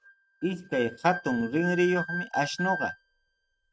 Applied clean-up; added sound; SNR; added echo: neural mask model RNNoise.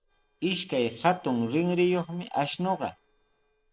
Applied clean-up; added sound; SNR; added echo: neural separator model SepFormer DNS4.